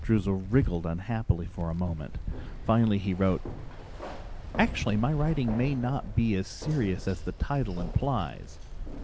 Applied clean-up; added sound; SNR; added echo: none; Keys jangling; 8 dB; none.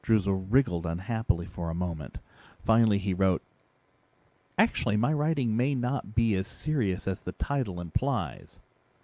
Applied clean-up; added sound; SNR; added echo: none; none; none; none.